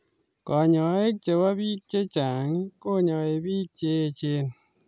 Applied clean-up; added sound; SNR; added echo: none; none; none; none.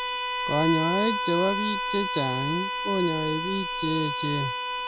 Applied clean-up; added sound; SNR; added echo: none; Bowed string instrument; 1 dB; none.